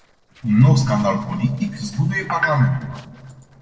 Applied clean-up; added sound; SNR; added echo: neural separator model SepFormer DNS4.